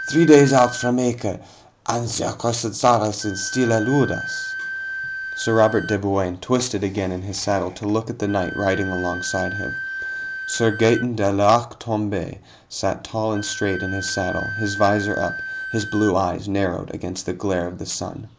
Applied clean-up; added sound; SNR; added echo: none; Wind instrument, woodwind instrument; 11 dB; none.